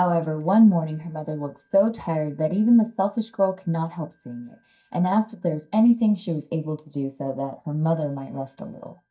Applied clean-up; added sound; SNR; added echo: neural mask model DeepFilterNet 3.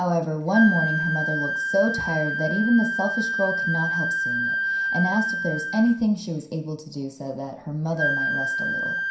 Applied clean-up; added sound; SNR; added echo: none; Wind instrument, woodwind instrument; 2 dB; reverberation time 0.5 s.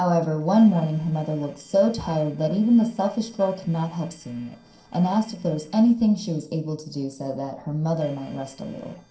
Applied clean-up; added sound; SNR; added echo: neural separator model SepFormer DNS4.